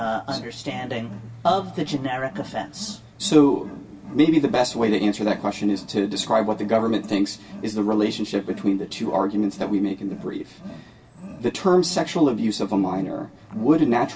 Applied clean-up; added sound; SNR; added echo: none; Wild animals; 17 dB; reverberation time 0.2 s.